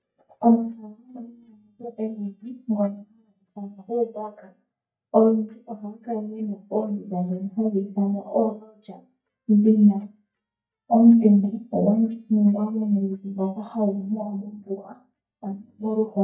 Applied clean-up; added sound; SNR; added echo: neural mask model DeepFilterNet 3.